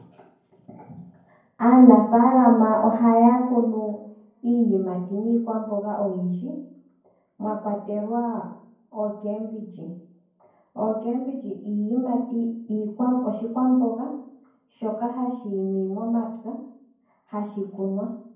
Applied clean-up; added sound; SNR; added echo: none; none; none; reverberation time 0.9 s.